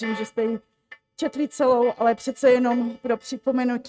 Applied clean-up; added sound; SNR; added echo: neural mask model RNNoise.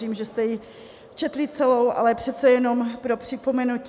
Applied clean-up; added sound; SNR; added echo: none; none; none; none.